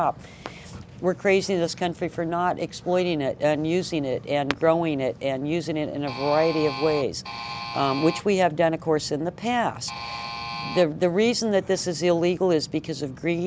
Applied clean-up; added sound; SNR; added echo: none; Alarm; 9 dB; none.